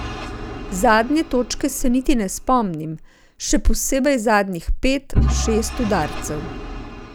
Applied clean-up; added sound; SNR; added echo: none; Engine / Vehicle; 8 dB; none.